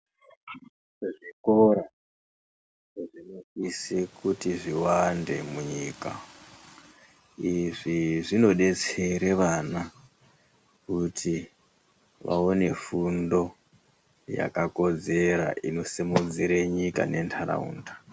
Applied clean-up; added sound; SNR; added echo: none; none; none; none.